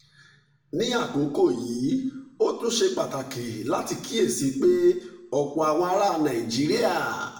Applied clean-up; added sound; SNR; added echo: none; none; none; reverberation time 0.7 s.